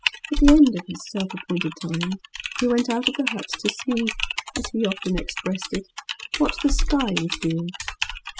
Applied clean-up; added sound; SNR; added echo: classical method spectral subtraction.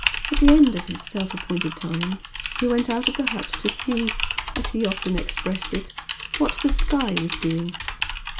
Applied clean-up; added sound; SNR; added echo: none; Typing; 3 dB; none.